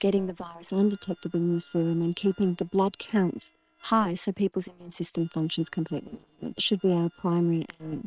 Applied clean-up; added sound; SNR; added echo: neural separator model SepFormer WHAM!.